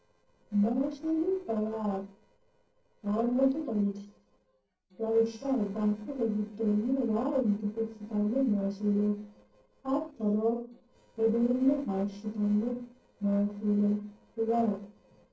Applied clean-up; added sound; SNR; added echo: neural separator model SepFormer DNS4.